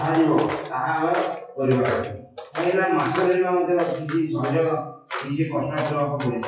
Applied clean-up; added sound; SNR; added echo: classical method WPE with log-MMSE.